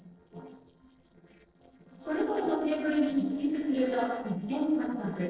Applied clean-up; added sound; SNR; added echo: neural separator model SepFormer DNS4.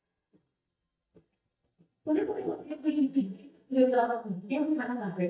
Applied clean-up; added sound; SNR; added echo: neural mask model DeepFilterNet 3.